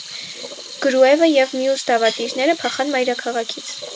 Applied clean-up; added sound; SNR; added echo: none; Sink (filling or washing) / Water tap, faucet; 15 dB; none.